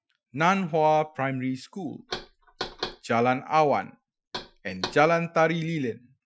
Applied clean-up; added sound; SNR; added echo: classical method Wiener filter.